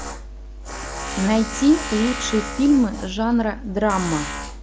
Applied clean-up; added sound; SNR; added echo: none; Tools; 9 dB; none.